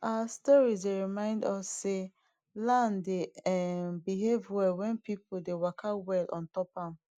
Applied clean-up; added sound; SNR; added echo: none; none; none; none.